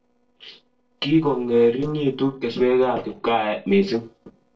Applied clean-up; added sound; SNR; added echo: neural separator model SepFormer DNS4.